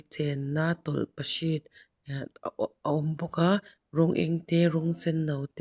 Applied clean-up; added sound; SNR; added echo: none; none; none; none.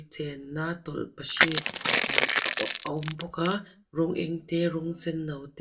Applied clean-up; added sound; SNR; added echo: none; Crushing; -4 dB; reverberation time 0.2 s.